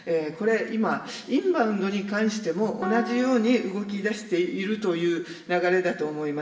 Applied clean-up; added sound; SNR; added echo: none; Piano; 15 dB; reverberation time 0.9 s.